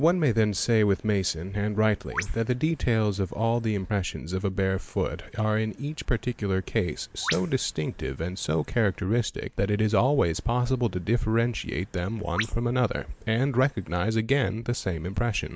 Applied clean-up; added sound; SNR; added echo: neural mask model Resemble Enhance denoiser.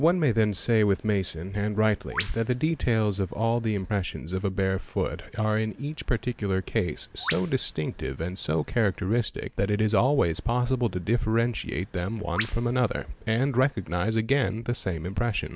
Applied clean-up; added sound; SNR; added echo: none; Bird vocalization, bird call, bird song; 15 dB; none.